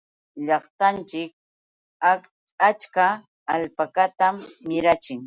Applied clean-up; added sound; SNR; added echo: none; none; none; none.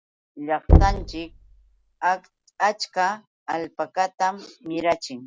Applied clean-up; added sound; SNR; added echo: none; Knock; -4 dB; none.